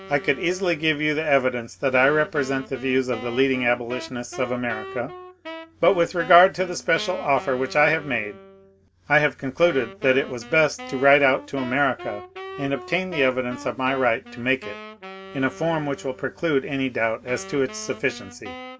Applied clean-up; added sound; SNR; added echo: none; Wind instrument, woodwind instrument; 16 dB; none.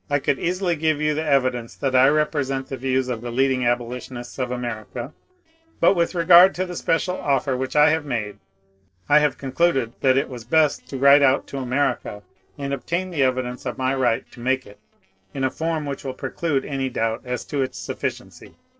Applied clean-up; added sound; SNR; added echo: neural separator model SepFormer DNS4.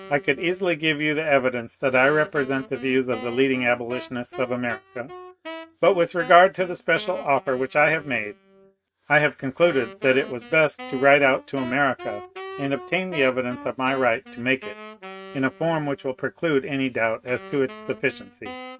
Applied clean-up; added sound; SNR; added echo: neural mask model RNNoise.